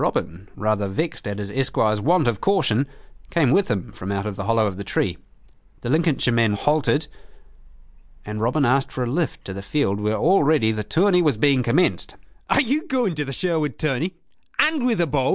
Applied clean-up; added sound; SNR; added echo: none; none; none; none.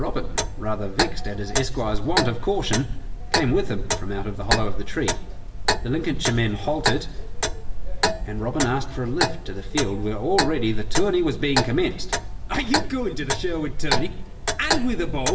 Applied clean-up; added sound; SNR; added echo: none; Clock; -1 dB; reverberation time 0.7 s.